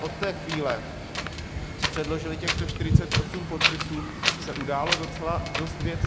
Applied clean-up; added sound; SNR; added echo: none; Wind; -4 dB; none.